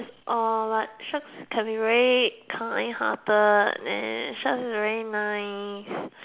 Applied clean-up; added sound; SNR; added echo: none; none; none; none.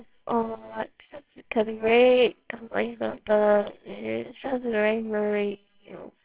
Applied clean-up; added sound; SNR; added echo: neural separator model SepFormer WHAMR!.